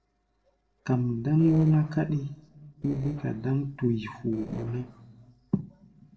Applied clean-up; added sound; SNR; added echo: neural separator model SepFormer DNS4.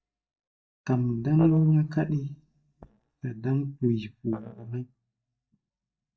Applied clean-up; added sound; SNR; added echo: neural mask model DeepFilterNet 3.